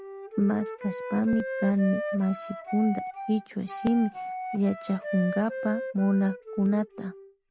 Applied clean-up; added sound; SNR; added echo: none; Wind instrument, woodwind instrument; 8 dB; none.